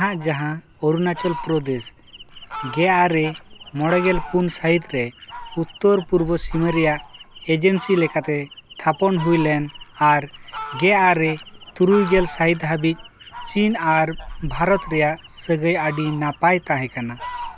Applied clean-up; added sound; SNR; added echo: none; Fowl; 14 dB; none.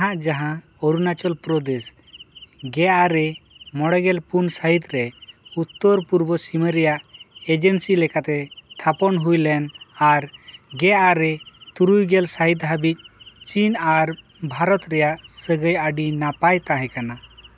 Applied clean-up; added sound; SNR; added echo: none; none; none; none.